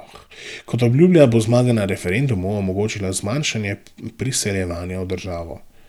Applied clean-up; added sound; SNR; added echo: none; none; none; none.